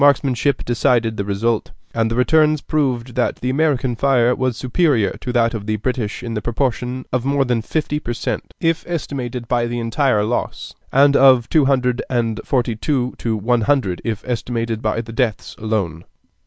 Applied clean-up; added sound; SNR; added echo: none; none; none; none.